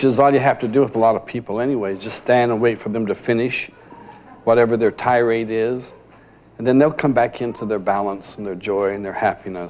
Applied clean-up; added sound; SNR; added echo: none; none; none; none.